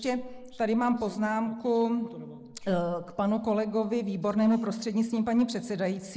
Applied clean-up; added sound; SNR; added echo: neural mask model Resemble Enhance denoiser.